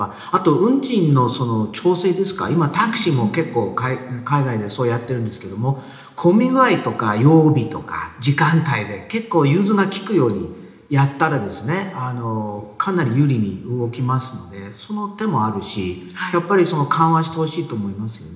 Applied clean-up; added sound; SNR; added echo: none; Acoustic guitar / Strum; 17 dB; reverberation time 0.8 s.